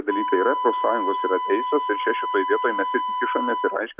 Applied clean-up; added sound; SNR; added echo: none; Wind instrument, woodwind instrument; 2 dB; none.